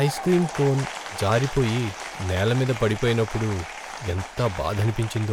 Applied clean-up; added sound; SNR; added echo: none; Applause / Crowd; 11 dB; none.